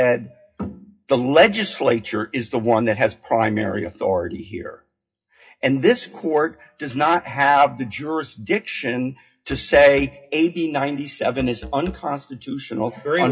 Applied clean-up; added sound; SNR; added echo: classical method WPE with log-MMSE.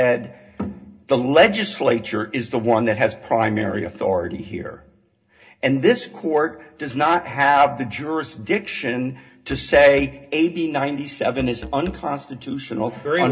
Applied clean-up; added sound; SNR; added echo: none; Musical instrument; 18 dB; reverberation time 0.2 s.